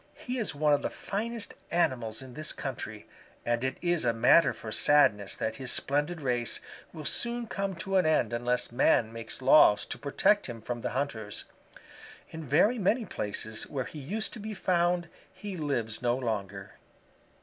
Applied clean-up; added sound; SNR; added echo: none; none; none; none.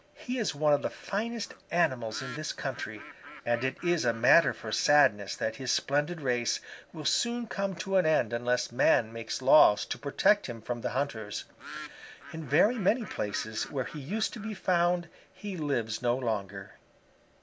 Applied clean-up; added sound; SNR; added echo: none; Bird; 18 dB; none.